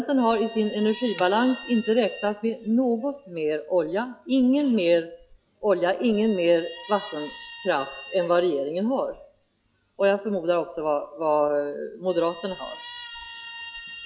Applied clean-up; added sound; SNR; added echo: classical method log-MMSE.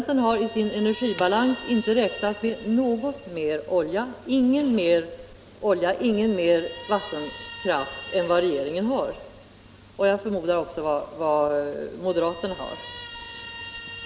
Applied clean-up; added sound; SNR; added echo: none; Guitar; 18 dB; none.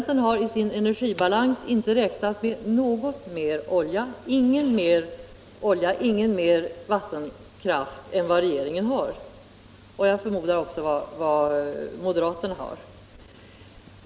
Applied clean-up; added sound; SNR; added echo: none; none; none; none.